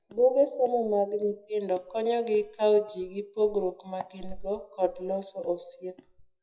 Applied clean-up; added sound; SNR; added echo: classical method WPE with log-MMSE.